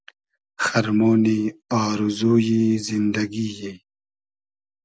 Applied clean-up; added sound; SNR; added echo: none; none; none; none.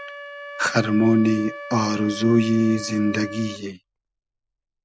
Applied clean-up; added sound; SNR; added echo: none; Wind instrument, woodwind instrument; 14 dB; none.